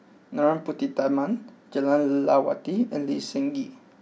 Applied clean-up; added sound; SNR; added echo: none; none; none; none.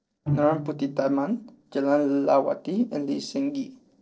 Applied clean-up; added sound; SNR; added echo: neural separator model SepFormer DNS4.